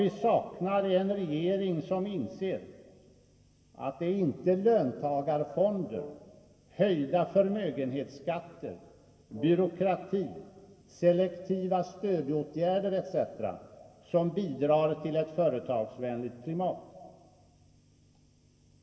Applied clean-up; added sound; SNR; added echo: none; Brass instrument; 18 dB; reverberation time 1.6 s.